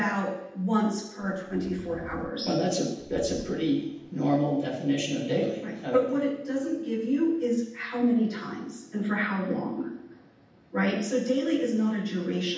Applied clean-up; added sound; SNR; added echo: none; Livestock, farm animals, working animals; 19 dB; reverberation time 0.9 s.